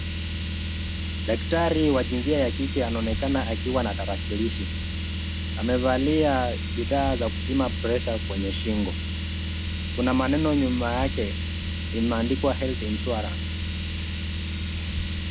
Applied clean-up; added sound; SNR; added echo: none; Car; 1 dB; none.